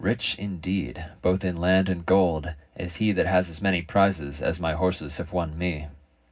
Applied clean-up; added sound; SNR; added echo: none; none; none; reverberation time 0.4 s.